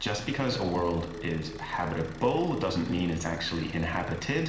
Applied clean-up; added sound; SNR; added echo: none; Idling / Car; 17 dB; reverberation time 1.0 s.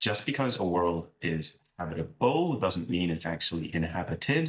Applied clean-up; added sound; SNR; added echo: neural mask model DeepFilterNet 3.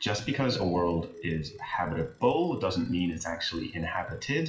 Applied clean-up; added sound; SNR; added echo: classical method WPE with log-MMSE.